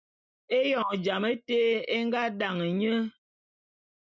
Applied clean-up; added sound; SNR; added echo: none; none; none; none.